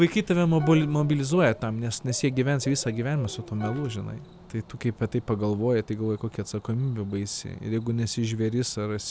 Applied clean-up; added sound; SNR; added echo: none; Cricket / Bird + Plucked string instrument; 19 dB; none.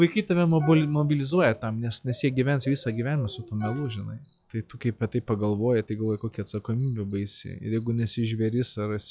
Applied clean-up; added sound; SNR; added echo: classical method log-MMSE.